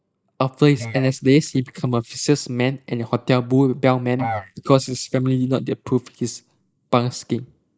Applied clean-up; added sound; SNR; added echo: neural mask model Resemble Enhance denoiser.